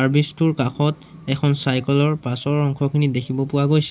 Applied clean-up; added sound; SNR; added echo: none; none; none; none.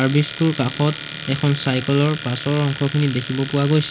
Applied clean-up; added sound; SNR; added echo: none; Domestic sounds, home sounds; 13 dB; none.